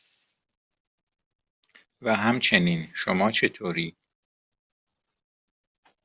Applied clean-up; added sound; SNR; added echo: none; none; none; none.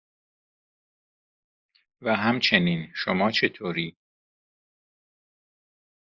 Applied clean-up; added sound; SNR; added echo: neural mask model Resemble Enhance denoiser.